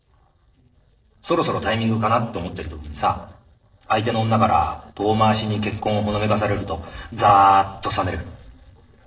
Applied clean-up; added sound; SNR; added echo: neural separator model SepFormer DNS4.